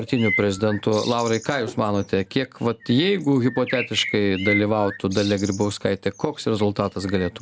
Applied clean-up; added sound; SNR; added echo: none; Bird; 12 dB; none.